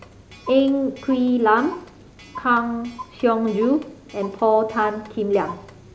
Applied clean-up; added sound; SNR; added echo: none; Clock; 19 dB; none.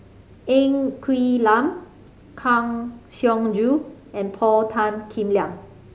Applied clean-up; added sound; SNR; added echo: none; none; none; none.